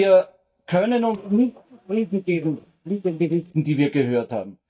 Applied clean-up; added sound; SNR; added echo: neural mask model DeepFilterNet 3.